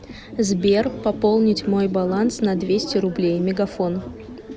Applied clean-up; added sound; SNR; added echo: none; Bathtub (filling or washing) / Gurgling; 17 dB; none.